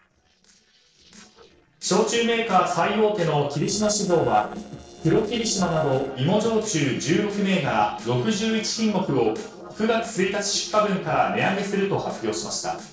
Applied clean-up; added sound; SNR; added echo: neural separator model SepFormer DNS4.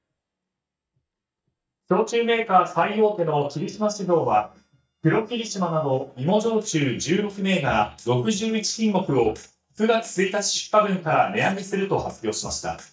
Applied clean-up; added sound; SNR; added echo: neural mask model DeepFilterNet 3.